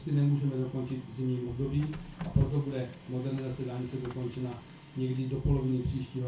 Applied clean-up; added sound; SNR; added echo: none; Printer; 16 dB; reverberation time 0.2 s.